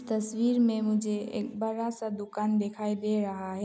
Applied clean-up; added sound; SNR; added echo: none; none; none; none.